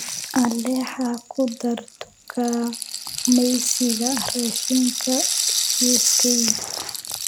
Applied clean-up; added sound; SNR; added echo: none; Rattle (instrument); 1 dB; none.